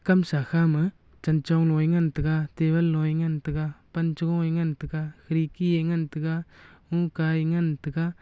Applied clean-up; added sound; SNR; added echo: none; none; none; none.